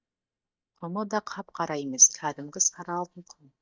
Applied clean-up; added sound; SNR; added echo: neural mask model DeepFilterNet 3.